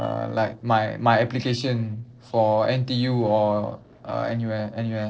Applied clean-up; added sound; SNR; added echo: neural separator model SepFormer DNS4.